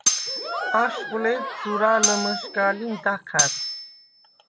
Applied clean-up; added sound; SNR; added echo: none; Cutlery, silverware + Cheering; 1 dB; none.